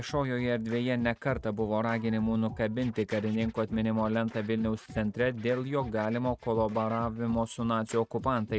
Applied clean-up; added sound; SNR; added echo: neural mask model RNNoise.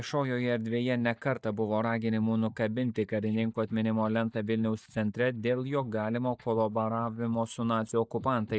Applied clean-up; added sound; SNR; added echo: neural mask model DeepFilterNet 3.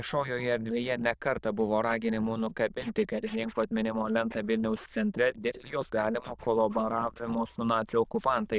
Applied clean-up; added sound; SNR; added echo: neural diffusion model UNIVERSE++.